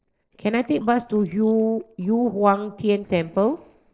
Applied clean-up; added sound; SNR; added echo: neural separator model SepFormer DNS4.